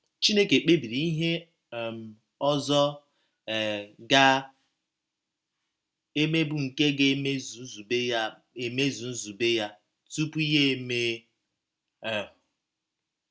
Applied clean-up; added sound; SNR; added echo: none; none; none; none.